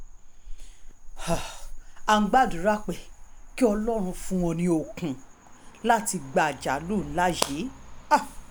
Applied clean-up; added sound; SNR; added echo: none; Motor vehicle (road); 10 dB; none.